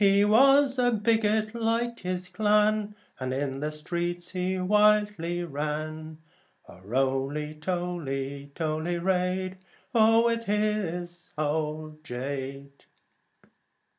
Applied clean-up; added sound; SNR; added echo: none; none; none; none.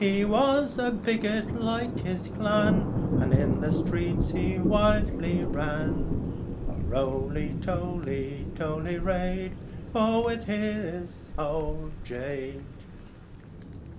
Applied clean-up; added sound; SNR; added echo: none; Thunder; 1 dB; none.